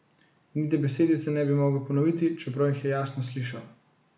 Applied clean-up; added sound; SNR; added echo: none; none; none; none.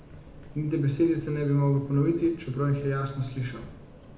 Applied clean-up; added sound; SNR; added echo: none; Subway, metro, underground; 18 dB; reverberation time 0.6 s.